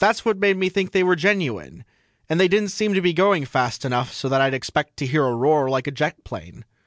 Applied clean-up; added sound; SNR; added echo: none; none; none; none.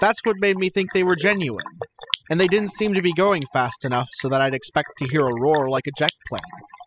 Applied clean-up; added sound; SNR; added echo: classical method spectral subtraction.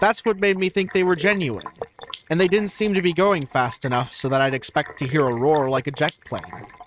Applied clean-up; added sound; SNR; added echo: neural mask model RNNoise.